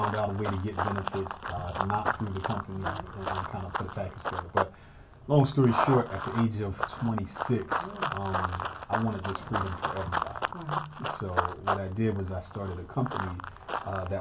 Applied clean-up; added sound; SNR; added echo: none; Run; 3 dB; reverberation time 0.2 s.